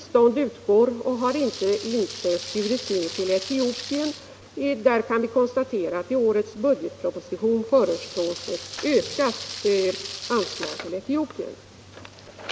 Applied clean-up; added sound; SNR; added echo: none; Rain; 12 dB; none.